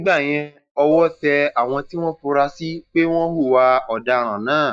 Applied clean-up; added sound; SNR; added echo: neural mask model DeepFilterNet 3.